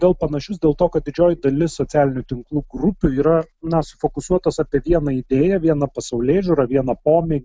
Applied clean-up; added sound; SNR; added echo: none; none; none; none.